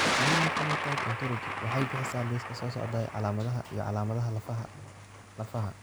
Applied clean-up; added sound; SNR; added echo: none; Thunder; 1 dB; none.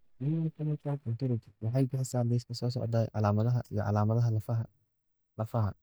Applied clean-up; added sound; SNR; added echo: neural mask model DeepFilterNet 3.